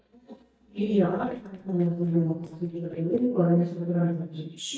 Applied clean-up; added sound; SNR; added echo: neural mask model DeepFilterNet 3.